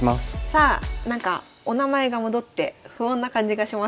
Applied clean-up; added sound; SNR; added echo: none; none; none; none.